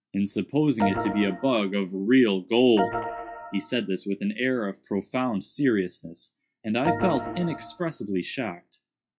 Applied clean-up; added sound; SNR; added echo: classical method log-MMSE.